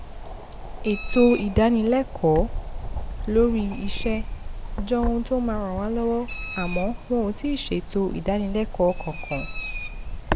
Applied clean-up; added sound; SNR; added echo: none; Bird; 2 dB; none.